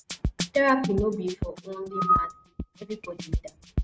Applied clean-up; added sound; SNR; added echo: neural mask model RNNoise.